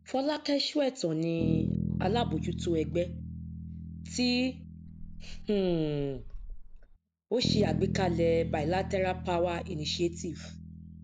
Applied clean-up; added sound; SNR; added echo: none; Meow + Bass guitar; 4 dB; none.